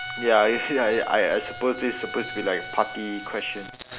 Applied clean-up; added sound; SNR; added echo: none; Trumpet; 11 dB; none.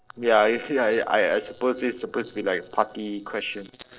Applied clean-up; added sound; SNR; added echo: neural separator model SepFormer DNS4.